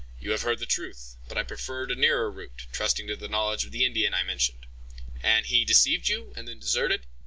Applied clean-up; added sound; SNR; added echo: none; none; none; none.